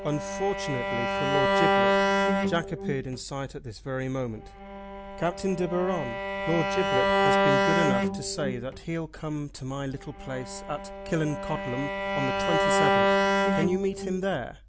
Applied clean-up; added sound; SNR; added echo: none; Bowed string instrument; -4 dB; none.